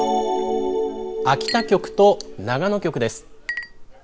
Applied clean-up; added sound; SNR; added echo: none; Chink, clink; 16 dB; none.